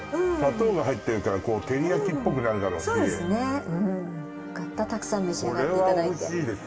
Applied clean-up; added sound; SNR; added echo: none; none; none; reverberation time 2.4 s.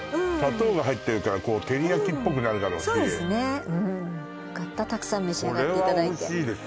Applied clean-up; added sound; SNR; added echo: none; none; none; none.